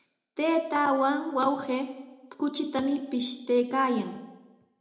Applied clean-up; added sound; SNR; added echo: none; none; none; reverberation time 0.7 s.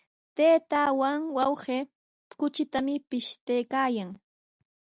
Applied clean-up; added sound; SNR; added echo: none; none; none; none.